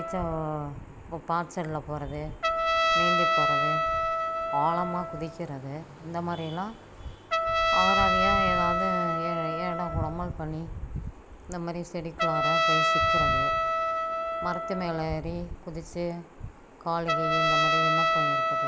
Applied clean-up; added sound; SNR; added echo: none; Trumpet; -4 dB; none.